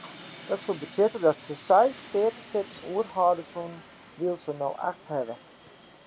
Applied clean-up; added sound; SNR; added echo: none; Train; 17 dB; none.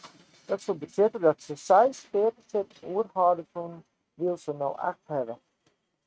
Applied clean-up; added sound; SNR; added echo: neural mask model RNNoise.